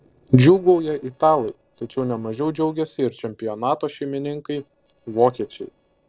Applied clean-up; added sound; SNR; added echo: neural separator model SepFormer DNS4.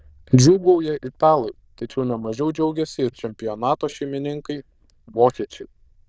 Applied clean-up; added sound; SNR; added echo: neural diffusion model UNIVERSE++.